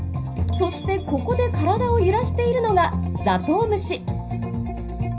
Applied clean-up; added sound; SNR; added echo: none; none; none; reverberation time 0.4 s.